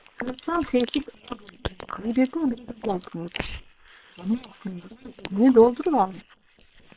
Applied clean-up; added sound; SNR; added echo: neural separator model SepFormer WHAM!.